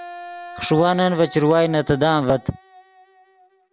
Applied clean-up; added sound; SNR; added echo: none; Wind instrument, woodwind instrument; 18 dB; none.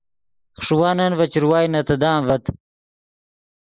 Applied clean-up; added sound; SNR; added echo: neural mask model Resemble Enhance denoiser.